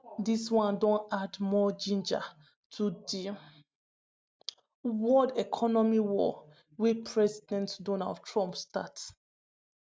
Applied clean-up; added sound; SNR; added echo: none; none; none; none.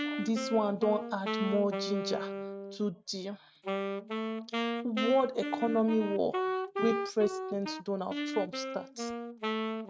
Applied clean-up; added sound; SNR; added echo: neural mask model RNNoise.